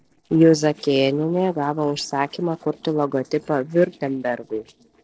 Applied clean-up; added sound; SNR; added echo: neural separator model SepFormer DNS4.